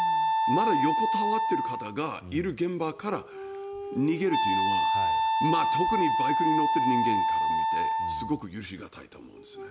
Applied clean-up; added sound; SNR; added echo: none; Wind instrument, woodwind instrument; -4 dB; none.